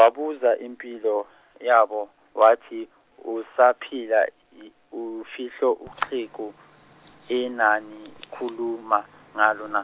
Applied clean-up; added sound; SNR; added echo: none; none; none; none.